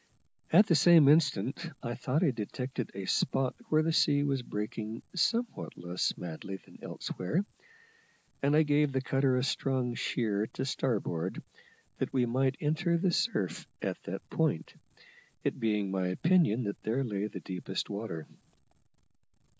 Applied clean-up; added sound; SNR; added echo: none; none; none; none.